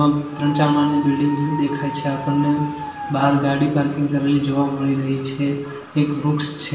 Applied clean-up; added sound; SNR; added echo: none; Dog; 11 dB; reverberation time 0.9 s.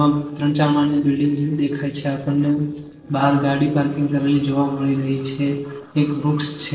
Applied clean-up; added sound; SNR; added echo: neural separator model SepFormer DNS4.